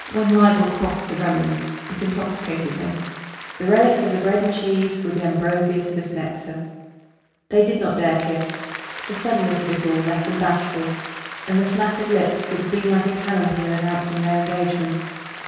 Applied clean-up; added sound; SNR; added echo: none; Applause; 13 dB; reverberation time 1.2 s.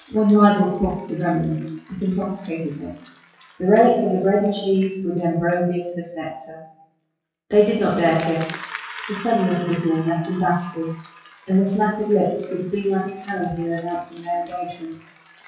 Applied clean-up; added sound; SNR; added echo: classical method WPE with log-MMSE.